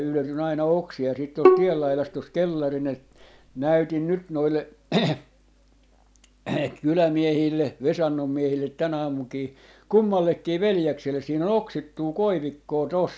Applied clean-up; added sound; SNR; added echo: none; Bowed string instrument; 0 dB; none.